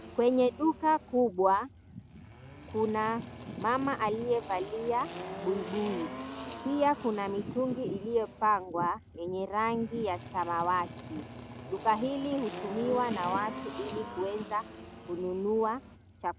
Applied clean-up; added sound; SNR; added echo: none; Engine; 12 dB; none.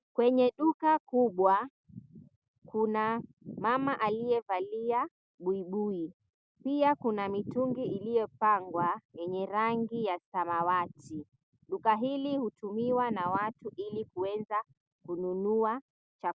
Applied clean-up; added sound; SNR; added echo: none; none; none; none.